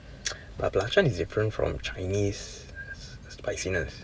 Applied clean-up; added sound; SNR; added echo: none; Buzz; 20 dB; none.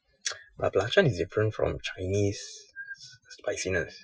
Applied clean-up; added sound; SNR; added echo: classical method Wiener filter.